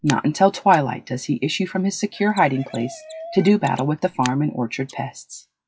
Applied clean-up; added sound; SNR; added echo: classical method log-MMSE.